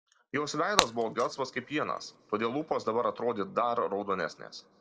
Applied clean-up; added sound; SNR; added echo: none; Shatter; 3 dB; reverberation time 1.4 s.